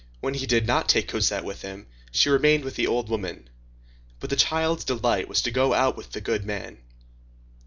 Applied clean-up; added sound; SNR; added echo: none; none; none; none.